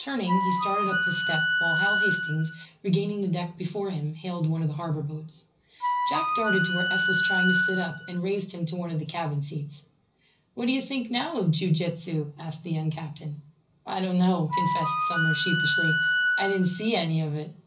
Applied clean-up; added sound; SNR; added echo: none; Wind instrument, woodwind instrument; -3 dB; reverberation time 0.5 s.